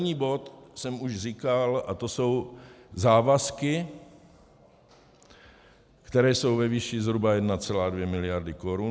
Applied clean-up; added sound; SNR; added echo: none; none; none; none.